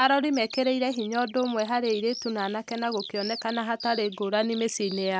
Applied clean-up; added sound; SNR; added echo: none; Bird vocalization, bird call, bird song; 14 dB; none.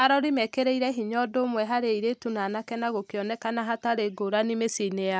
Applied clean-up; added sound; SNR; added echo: none; none; none; none.